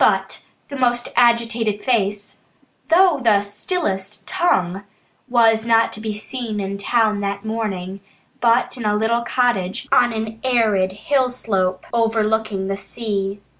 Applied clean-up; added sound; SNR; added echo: none; none; none; none.